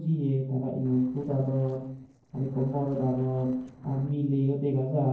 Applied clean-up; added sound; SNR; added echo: neural separator model SepFormer DNS4.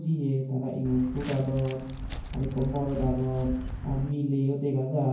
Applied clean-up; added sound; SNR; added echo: none; Walk, footsteps; 8 dB; reverberation time 0.9 s.